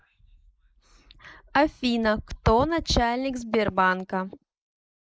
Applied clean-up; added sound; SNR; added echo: neural mask model Resemble Enhance denoiser.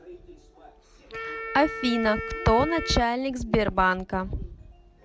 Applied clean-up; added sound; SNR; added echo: none; Wind instrument, woodwind instrument; 11 dB; none.